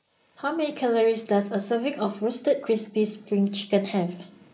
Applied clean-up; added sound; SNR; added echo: neural mask model Resemble Enhance denoiser.